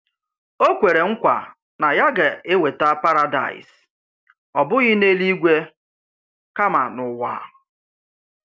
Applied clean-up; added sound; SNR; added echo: none; none; none; none.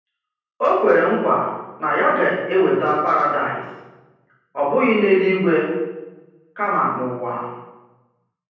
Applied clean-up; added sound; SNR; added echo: none; none; none; reverberation time 1.1 s.